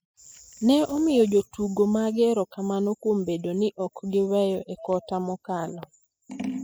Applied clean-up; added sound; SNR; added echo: classical method spectral subtraction.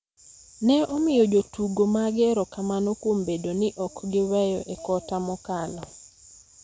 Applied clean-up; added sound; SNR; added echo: none; none; none; none.